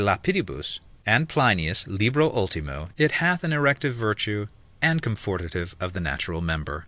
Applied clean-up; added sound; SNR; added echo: none; none; none; none.